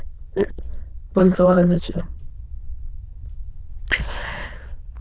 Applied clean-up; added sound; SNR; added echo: neural diffusion model UNIVERSE++.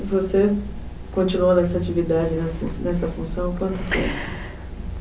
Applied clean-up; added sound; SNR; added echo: none; none; none; none.